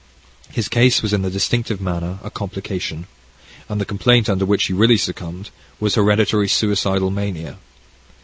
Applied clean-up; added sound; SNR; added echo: none; none; none; none.